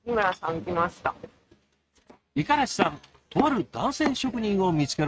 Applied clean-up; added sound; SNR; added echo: neural mask model RNNoise.